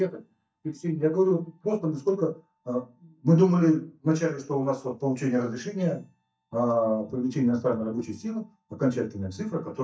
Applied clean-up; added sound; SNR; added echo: neural mask model DeepFilterNet 3.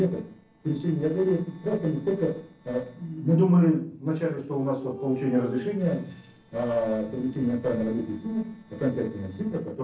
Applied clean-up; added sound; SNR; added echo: neural separator model SepFormer DNS4.